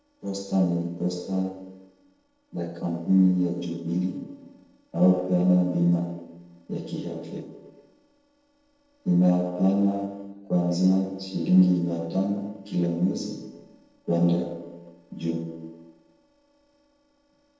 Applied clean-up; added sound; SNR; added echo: neural separator model SepFormer DNS4.